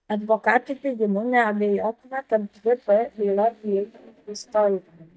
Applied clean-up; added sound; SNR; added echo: neural mask model DeepFilterNet 3.